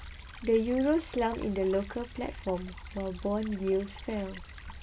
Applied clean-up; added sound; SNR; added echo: none; Stream / Trickle, dribble; 19 dB; none.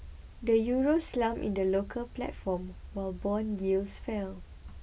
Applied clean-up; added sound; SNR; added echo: none; none; none; none.